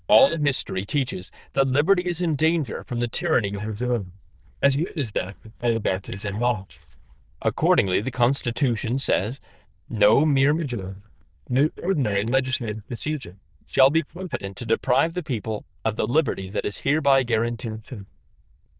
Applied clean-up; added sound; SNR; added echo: neural diffusion model UNIVERSE++.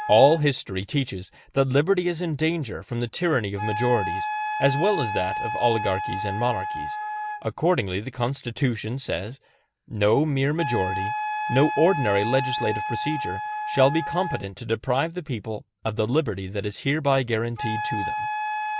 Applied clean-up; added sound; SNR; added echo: none; Wind instrument, woodwind instrument; 7 dB; none.